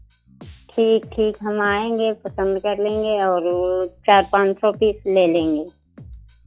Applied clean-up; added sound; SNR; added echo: classical method log-MMSE.